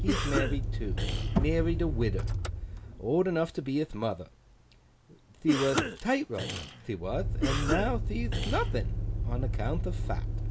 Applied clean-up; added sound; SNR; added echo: none; Motor vehicle (road) + Cough; -1 dB; none.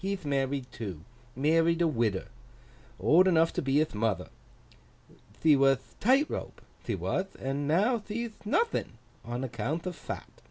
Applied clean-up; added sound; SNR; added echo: none; none; none; none.